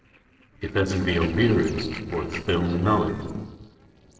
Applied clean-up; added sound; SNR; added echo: neural separator model SepFormer DNS4.